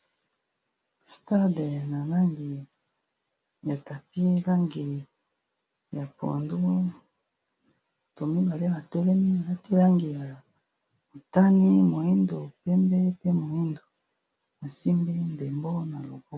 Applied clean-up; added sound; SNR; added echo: none; none; none; none.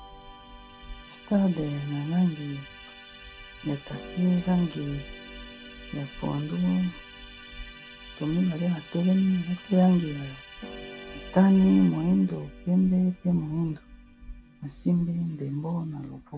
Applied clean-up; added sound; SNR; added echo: none; Musical instrument + Harp; 17 dB; none.